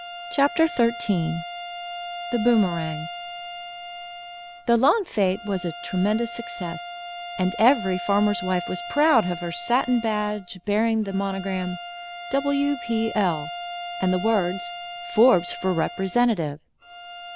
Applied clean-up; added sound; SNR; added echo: none; Bowed string instrument; 11 dB; none.